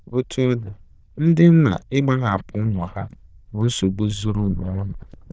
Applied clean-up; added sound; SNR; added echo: neural diffusion model UNIVERSE++.